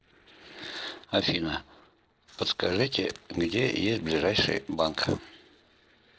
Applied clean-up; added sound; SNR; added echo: neural separator model SepFormer DNS4.